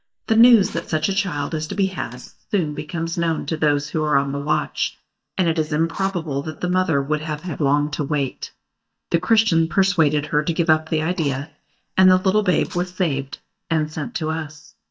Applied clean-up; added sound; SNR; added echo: neural mask model DeepFilterNet 3.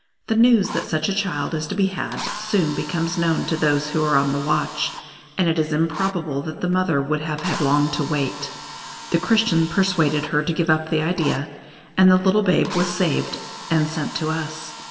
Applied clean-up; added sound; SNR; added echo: none; Drill; 14 dB; reverberation time 2.8 s.